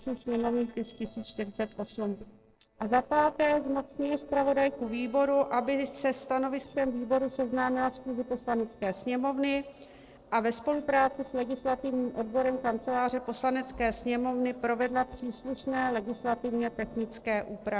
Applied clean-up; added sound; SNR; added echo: neural separator model SepFormer DNS4.